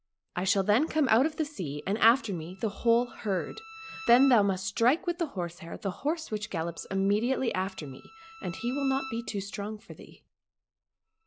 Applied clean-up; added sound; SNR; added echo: none; Bowed string instrument; 20 dB; none.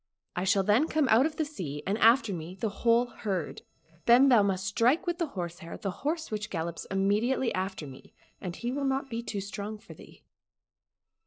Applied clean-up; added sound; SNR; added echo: neural separator model SepFormer DNS4.